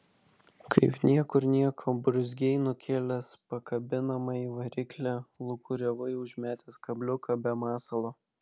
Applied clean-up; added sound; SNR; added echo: none; none; none; none.